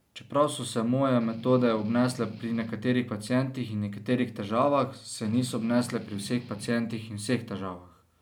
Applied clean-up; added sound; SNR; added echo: none; Strum; 18 dB; none.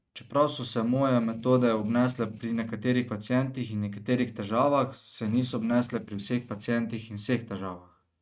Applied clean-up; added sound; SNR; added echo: neural mask model RNNoise.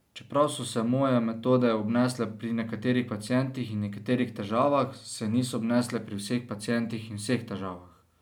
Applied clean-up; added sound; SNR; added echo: none; none; none; none.